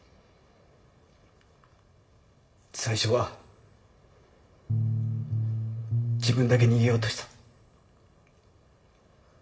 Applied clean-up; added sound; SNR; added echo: none; Bass guitar; -5 dB; reverberation time 0.6 s.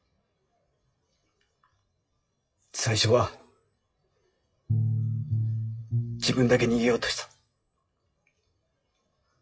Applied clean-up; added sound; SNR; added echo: classical method WPE with log-MMSE.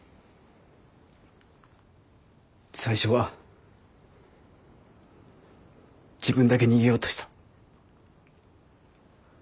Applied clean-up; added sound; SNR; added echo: none; none; none; none.